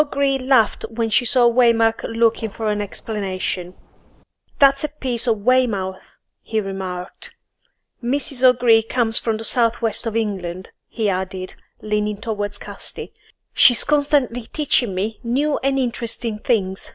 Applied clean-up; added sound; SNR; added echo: neural separator model SepFormer DNS4.